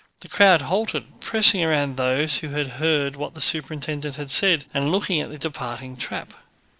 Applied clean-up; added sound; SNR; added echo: neural separator model SepFormer DNS4.